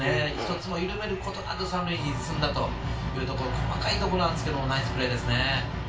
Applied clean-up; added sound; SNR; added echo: none; Fart; 7 dB; reverberation time 0.3 s.